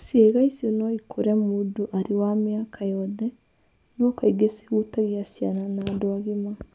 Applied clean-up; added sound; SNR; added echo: none; none; none; none.